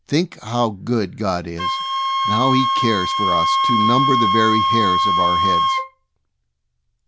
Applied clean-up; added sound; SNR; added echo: none; Wind instrument, woodwind instrument; -3 dB; none.